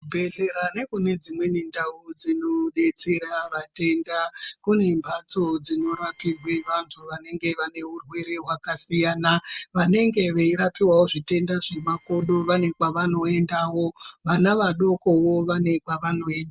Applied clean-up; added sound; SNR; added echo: neural separator model SepFormer DNS4.